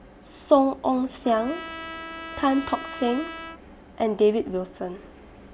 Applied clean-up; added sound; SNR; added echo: none; Trumpet; 15 dB; none.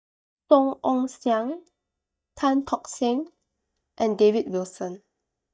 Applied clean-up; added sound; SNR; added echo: neural mask model DeepFilterNet 3.